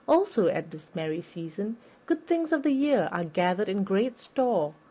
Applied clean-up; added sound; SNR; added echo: none; none; none; none.